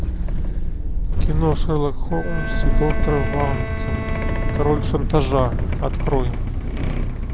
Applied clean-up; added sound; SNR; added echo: none; Bowed string instrument; 13 dB; none.